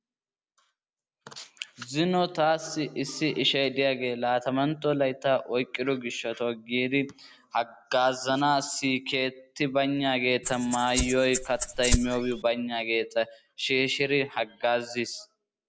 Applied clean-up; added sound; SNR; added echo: none; Rattle (instrument); 3 dB; none.